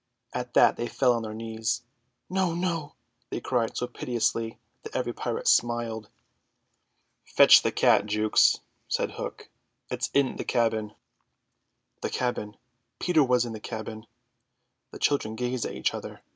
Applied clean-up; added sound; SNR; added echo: none; none; none; none.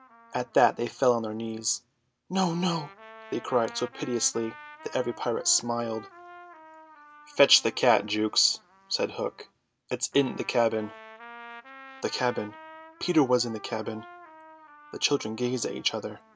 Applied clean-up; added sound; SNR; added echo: none; Trumpet; 20 dB; none.